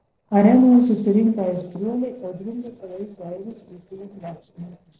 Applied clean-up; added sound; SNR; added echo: neural separator model SepFormer DNS4.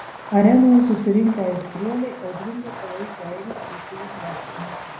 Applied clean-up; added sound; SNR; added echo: none; Fireworks; 14 dB; reverberation time 0.3 s.